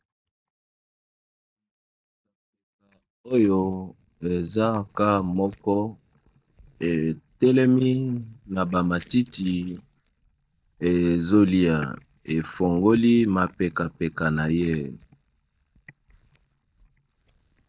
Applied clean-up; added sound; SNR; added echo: neural mask model DeepFilterNet 3.